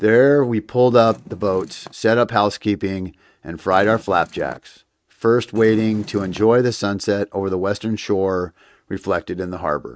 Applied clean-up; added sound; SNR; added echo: neural mask model RNNoise.